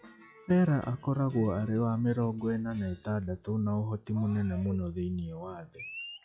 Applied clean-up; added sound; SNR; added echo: classical method log-MMSE.